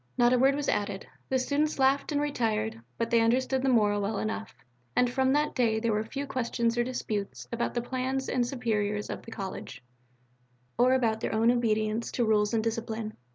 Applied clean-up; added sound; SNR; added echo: none; none; none; none.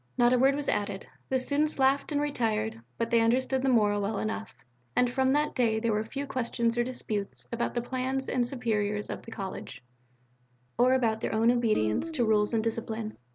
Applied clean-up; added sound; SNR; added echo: none; Guitar; 10 dB; none.